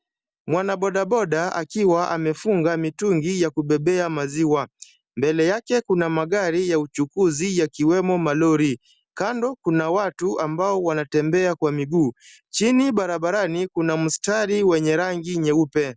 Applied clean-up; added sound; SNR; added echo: none; none; none; none.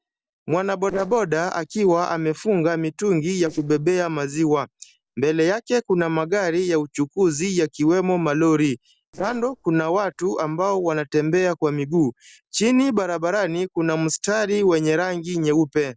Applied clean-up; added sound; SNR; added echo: neural separator model SepFormer DNS4.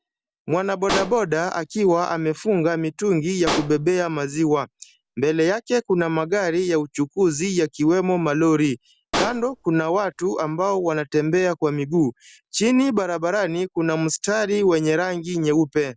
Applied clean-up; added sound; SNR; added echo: none; Explosion; 10 dB; none.